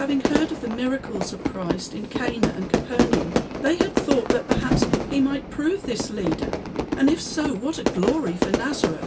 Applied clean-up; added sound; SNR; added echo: none; Fire / Fireworks; -1 dB; reverberation time 0.2 s.